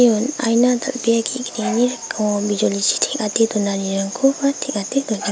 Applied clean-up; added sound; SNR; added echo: none; none; none; none.